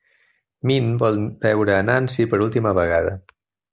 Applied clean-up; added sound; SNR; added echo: none; none; none; none.